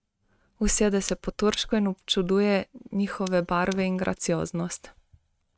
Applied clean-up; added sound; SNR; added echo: neural mask model RNNoise.